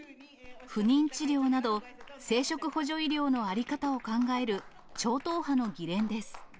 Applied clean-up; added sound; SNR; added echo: none; none; none; none.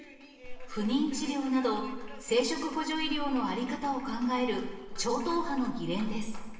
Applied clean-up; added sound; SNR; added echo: none; none; none; reverberation time 1.2 s.